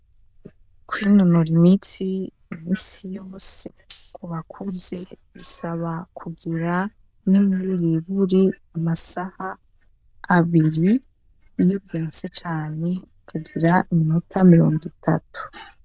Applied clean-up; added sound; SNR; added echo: neural diffusion model UNIVERSE++.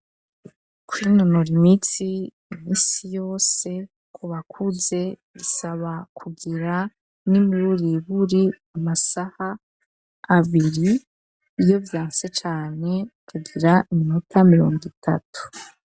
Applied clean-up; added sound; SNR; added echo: none; none; none; none.